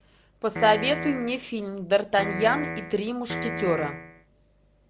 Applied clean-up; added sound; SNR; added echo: none; Piano; 6 dB; none.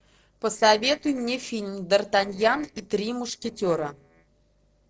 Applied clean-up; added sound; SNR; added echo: neural separator model SepFormer DNS4.